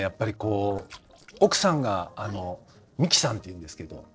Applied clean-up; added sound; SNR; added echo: neural separator model SepFormer DNS4.